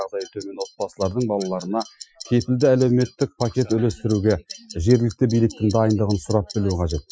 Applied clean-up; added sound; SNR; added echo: classical method Wiener filter.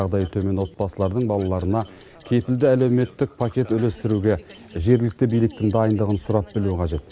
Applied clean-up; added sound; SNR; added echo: none; Clock; 20 dB; none.